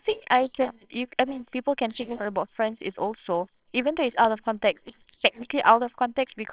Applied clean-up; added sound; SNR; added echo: neural separator model SepFormer WHAMR!.